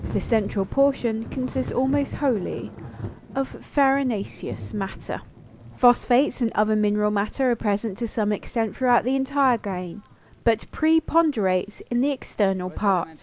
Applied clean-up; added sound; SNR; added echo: none; Thunder / Rain; 15 dB; none.